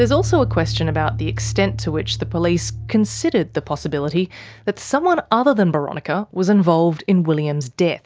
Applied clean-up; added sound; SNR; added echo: none; none; none; none.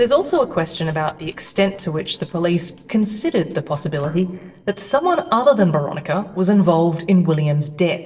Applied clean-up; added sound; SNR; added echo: neural separator model SepFormer DNS4.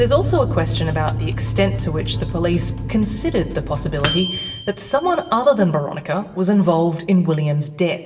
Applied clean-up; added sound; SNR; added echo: none; Microwave oven; 10 dB; reverberation time 0.8 s.